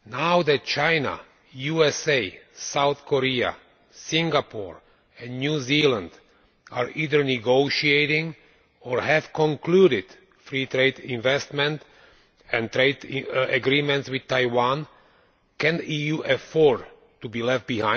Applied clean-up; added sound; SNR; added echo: none; none; none; none.